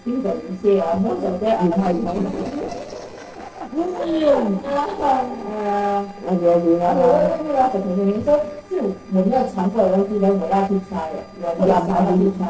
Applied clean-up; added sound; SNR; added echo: neural separator model SepFormer DNS4.